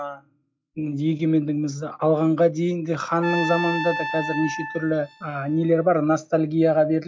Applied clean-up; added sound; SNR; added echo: classical method log-MMSE.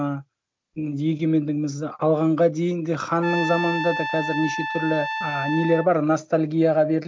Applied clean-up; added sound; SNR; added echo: none; Trumpet; 6 dB; none.